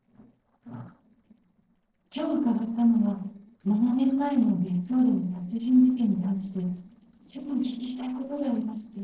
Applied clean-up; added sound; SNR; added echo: neural separator model SepFormer DNS4.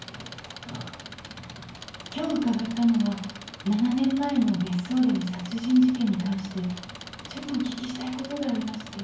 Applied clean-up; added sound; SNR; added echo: none; Engine; 15 dB; reverberation time 0.9 s.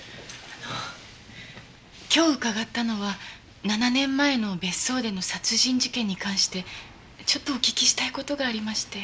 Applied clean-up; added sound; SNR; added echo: none; none; none; none.